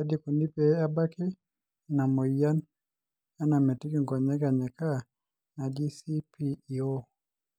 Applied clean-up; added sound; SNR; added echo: none; none; none; none.